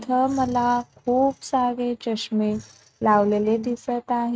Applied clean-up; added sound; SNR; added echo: neural mask model RNNoise.